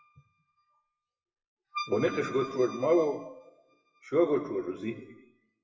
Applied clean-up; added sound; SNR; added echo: classical method WPE with log-MMSE.